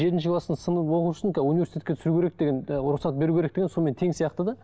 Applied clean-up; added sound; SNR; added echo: none; none; none; none.